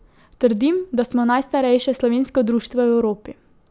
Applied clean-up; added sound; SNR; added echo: none; none; none; none.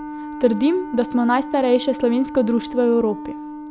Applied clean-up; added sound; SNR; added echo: none; Wind instrument, woodwind instrument; 11 dB; none.